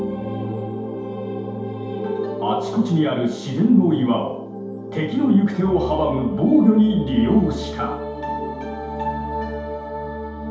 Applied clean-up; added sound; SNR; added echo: none; none; none; reverberation time 0.8 s.